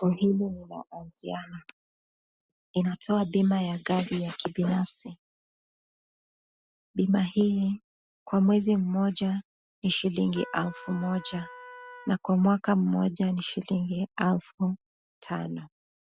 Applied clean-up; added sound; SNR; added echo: none; Trumpet; 17 dB; none.